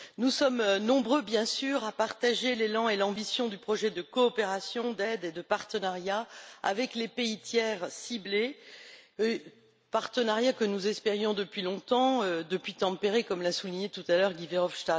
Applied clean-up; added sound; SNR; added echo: none; none; none; none.